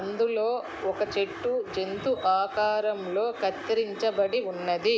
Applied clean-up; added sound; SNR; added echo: none; none; none; none.